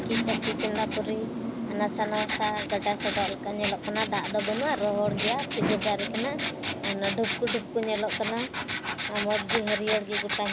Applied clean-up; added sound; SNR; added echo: none; Writing; -2 dB; none.